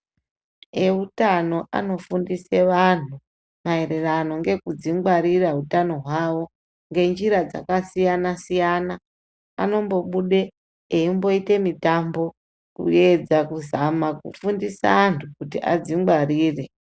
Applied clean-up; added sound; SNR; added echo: none; none; none; none.